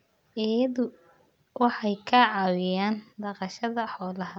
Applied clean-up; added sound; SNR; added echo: none; none; none; none.